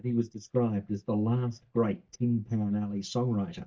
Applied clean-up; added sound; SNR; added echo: neural mask model DeepFilterNet 3.